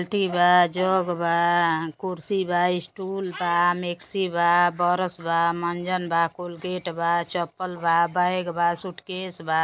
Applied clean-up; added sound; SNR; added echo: none; none; none; none.